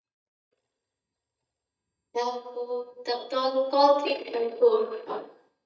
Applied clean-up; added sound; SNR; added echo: neural mask model DeepFilterNet 3.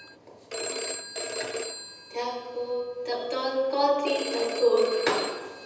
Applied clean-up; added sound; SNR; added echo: none; Telephone; 8 dB; reverberation time 1.1 s.